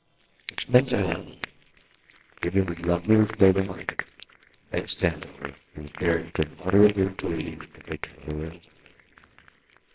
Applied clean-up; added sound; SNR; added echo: neural separator model SepFormer WHAMR!.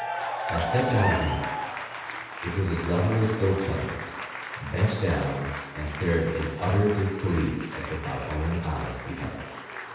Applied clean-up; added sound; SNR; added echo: none; Applause / Cheering; 7 dB; reverberation time 1.1 s.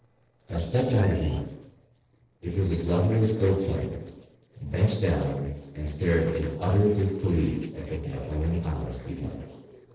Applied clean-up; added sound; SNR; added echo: neural separator model SepFormer DNS4.